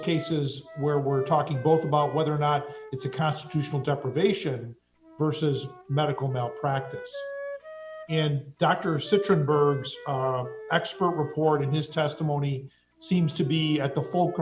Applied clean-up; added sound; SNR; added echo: none; Wind instrument, woodwind instrument; 16 dB; none.